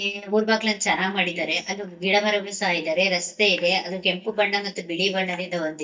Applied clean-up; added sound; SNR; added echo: neural mask model DeepFilterNet 3.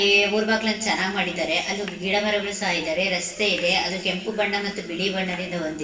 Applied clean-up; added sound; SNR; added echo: neural separator model SepFormer DNS4.